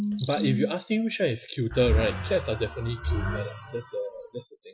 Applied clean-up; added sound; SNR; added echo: classical method Wiener filter.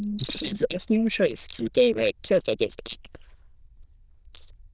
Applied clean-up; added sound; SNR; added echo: neural diffusion model UNIVERSE++.